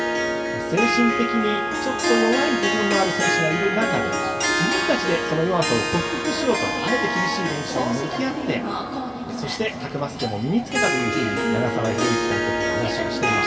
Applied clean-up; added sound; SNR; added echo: none; Harp; 0 dB; reverberation time 2.1 s.